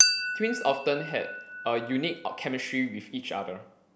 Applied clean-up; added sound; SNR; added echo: none; Chink, clink; 1 dB; none.